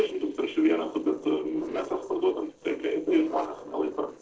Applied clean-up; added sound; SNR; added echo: neural separator model SepFormer DNS4.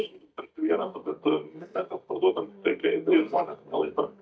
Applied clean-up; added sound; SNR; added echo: neural mask model DeepFilterNet 3.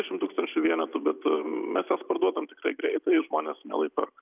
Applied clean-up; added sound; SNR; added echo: none; none; none; none.